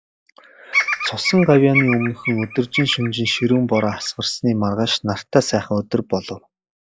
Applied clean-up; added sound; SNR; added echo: classical method log-MMSE.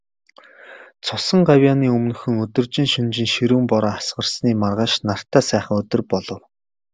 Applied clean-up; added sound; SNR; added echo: none; none; none; none.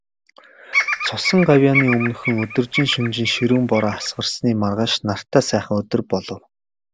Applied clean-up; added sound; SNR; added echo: none; Bird vocalization, bird call, bird song; 5 dB; none.